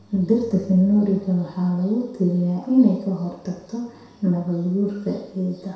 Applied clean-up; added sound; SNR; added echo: none; none; none; reverberation time 0.7 s.